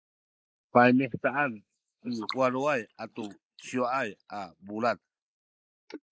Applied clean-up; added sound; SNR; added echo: neural mask model Resemble Enhance denoiser.